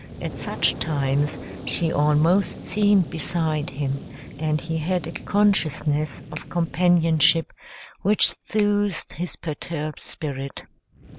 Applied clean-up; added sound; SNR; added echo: none; Finger snapping + Fire; 14 dB; none.